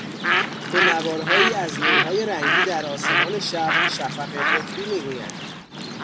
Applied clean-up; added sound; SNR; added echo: none; Bird; -5 dB; none.